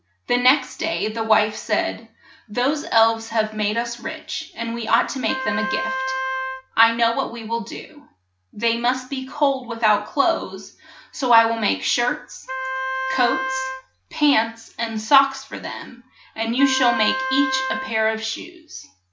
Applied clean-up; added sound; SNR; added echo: none; Wind instrument, woodwind instrument; 5 dB; none.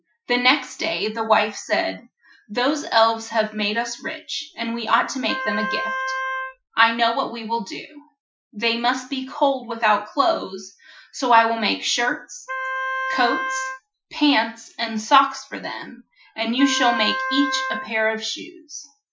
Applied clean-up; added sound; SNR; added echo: classical method Wiener filter.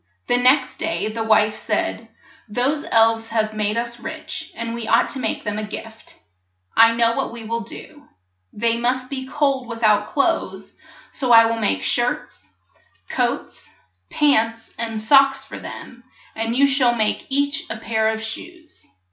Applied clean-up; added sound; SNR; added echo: none; none; none; none.